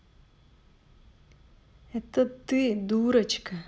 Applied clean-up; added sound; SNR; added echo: none; none; none; none.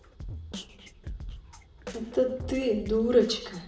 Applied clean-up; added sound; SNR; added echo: none; Drum kit; 12 dB; reverberation time 0.7 s.